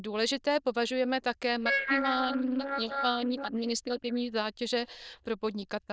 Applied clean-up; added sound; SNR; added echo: neural diffusion model UNIVERSE++.